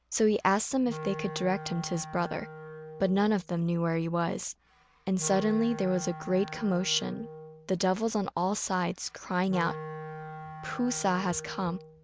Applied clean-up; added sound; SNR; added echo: none; Wind instrument, woodwind instrument; 13 dB; none.